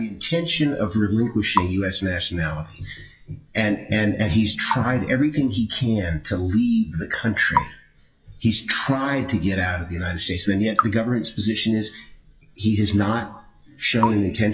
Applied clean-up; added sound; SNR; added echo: classical method WPE with log-MMSE.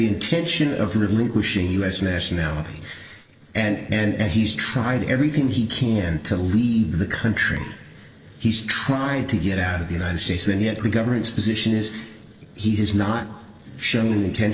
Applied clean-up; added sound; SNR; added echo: neural separator model SepFormer DNS4.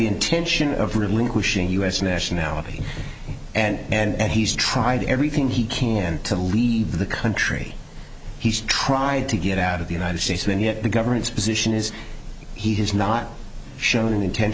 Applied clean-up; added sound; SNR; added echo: none; none; none; none.